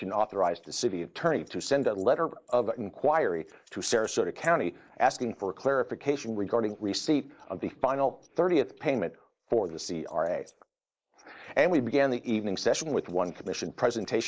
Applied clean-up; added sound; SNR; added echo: neural mask model Resemble Enhance denoiser.